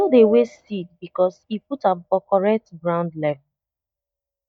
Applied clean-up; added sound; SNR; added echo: neural mask model DeepFilterNet 3.